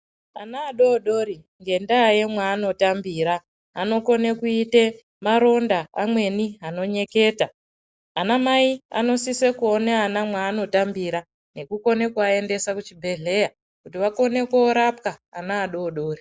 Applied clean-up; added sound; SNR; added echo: none; none; none; none.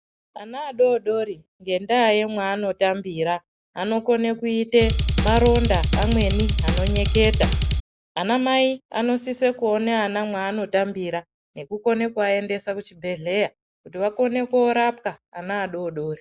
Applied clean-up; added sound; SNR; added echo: none; Drum kit; -2 dB; none.